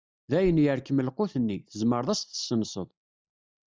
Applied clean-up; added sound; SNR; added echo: neural mask model RNNoise.